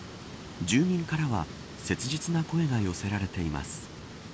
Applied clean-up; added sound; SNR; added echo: none; none; none; none.